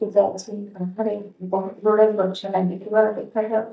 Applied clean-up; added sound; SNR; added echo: neural mask model DeepFilterNet 3.